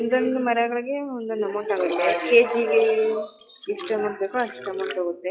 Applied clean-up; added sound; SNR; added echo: classical method log-MMSE.